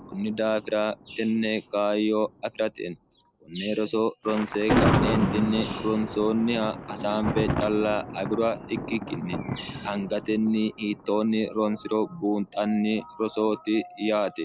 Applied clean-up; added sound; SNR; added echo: none; Thunder; 6 dB; none.